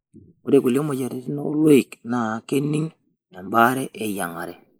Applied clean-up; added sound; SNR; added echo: neural mask model Resemble Enhance denoiser.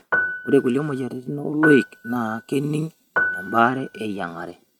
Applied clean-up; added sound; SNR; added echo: neural mask model RNNoise.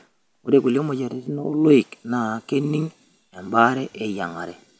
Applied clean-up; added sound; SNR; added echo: none; none; none; none.